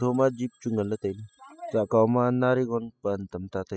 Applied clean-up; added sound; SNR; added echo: classical method spectral subtraction.